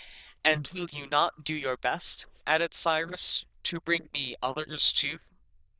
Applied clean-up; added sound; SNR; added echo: neural diffusion model UNIVERSE++.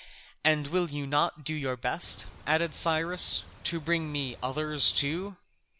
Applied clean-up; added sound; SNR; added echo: none; Boat, Water vehicle; 19 dB; none.